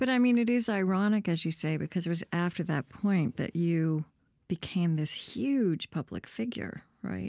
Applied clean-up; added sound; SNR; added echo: none; none; none; none.